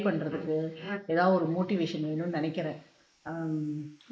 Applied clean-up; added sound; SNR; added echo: neural mask model Resemble Enhance denoiser.